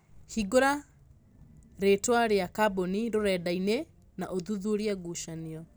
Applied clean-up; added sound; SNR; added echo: none; none; none; none.